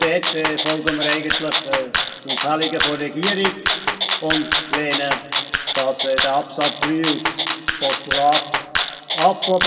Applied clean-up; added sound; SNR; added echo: none; Rattle (instrument); 0 dB; reverberation time 1.7 s.